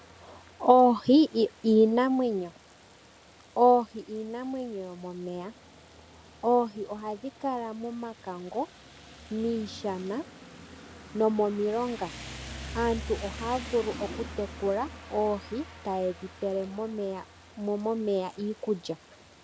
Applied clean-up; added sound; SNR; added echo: none; Rain; 17 dB; none.